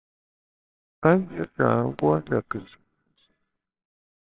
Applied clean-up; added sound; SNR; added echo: neural separator model SepFormer WHAMR!.